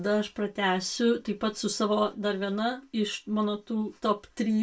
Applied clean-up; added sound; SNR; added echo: none; none; none; reverberation time 0.1 s.